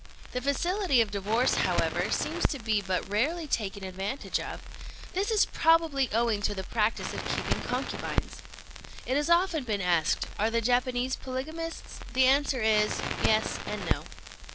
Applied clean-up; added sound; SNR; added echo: none; Crackle; 6 dB; none.